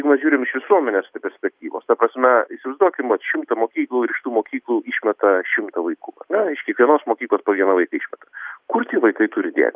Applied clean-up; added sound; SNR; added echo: none; none; none; none.